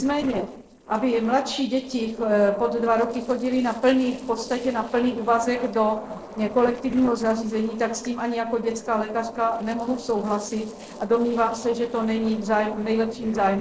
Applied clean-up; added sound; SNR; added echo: neural separator model SepFormer DNS4.